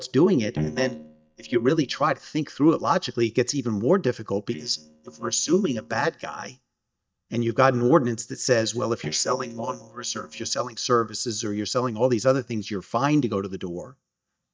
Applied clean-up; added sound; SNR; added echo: neural mask model DeepFilterNet 3.